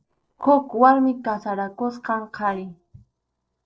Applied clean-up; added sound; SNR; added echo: neural separator model SepFormer DNS4.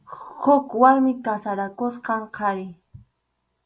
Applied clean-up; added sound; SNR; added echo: none; none; none; none.